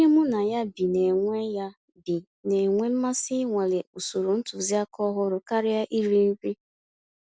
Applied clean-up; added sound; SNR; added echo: none; none; none; none.